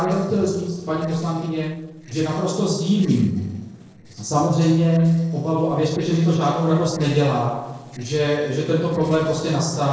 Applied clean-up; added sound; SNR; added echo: neural separator model SepFormer DNS4.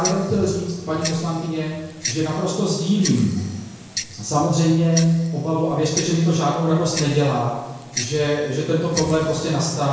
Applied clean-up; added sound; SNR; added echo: none; Tick-tock; 13 dB; reverberation time 1.0 s.